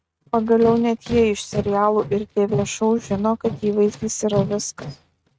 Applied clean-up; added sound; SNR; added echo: neural mask model RNNoise.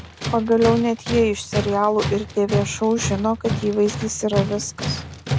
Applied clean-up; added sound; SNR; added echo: none; Tools; 6 dB; none.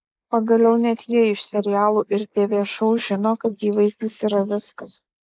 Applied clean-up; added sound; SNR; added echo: neural mask model Resemble Enhance denoiser.